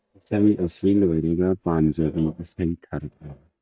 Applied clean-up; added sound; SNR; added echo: neural mask model DeepFilterNet 3.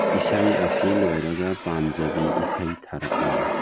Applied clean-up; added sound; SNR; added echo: none; Fire; -2 dB; none.